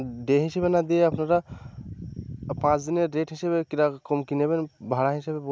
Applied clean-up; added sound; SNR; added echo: none; none; none; none.